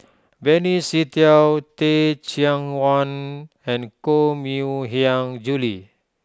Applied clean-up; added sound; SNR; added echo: none; none; none; none.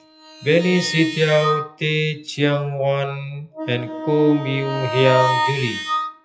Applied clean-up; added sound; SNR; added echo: classical method WPE with log-MMSE.